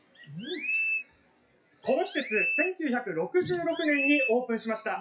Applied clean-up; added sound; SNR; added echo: classical method WPE with log-MMSE.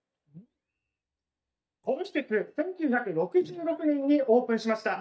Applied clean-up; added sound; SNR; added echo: neural mask model DeepFilterNet 3.